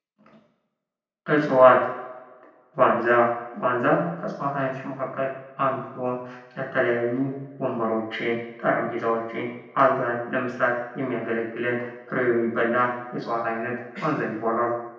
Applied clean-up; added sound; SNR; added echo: none; none; none; reverberation time 0.8 s.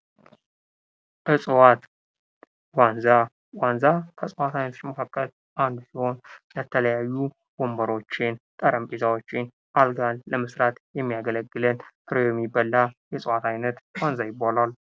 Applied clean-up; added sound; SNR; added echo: none; none; none; none.